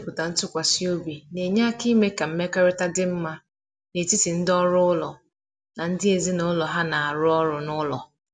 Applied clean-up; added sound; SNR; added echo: none; none; none; none.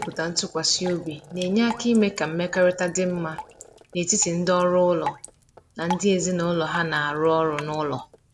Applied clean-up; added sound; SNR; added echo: none; Drip; 15 dB; none.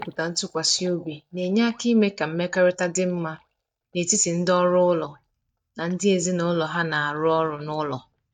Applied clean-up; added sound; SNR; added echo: neural mask model DeepFilterNet 3.